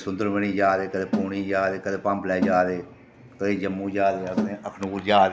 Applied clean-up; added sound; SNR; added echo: none; Snare drum; 5 dB; none.